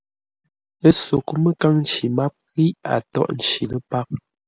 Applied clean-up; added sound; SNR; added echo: none; none; none; none.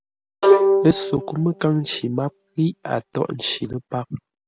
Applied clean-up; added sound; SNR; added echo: none; Bowed string instrument; -2 dB; none.